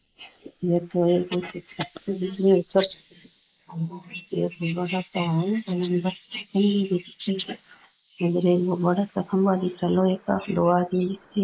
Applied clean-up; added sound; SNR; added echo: neural mask model Resemble Enhance denoiser.